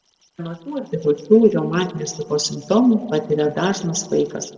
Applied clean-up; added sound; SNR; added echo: neural separator model SepFormer DNS4.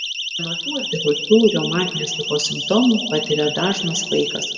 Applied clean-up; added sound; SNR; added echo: none; Siren; 6 dB; reverberation time 1.3 s.